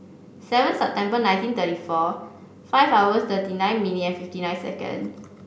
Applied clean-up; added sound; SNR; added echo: none; none; none; none.